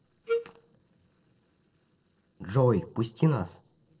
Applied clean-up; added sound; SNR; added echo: neural separator model SepFormer DNS4.